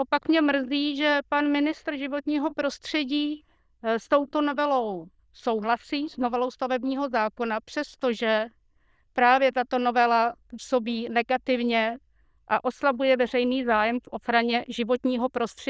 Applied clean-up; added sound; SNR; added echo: neural diffusion model UNIVERSE++.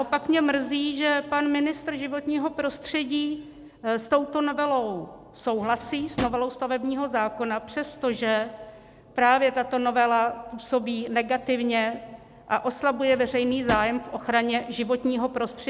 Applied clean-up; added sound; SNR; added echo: none; Drawer open or close; 11 dB; none.